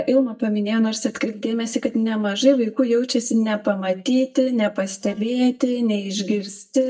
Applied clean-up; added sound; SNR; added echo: neural mask model DeepFilterNet 3.